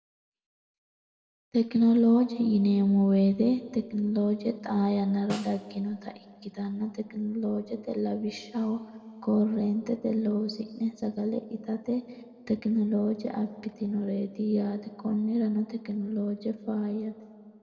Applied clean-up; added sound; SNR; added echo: none; Snare drum; 18 dB; reverberation time 1.3 s.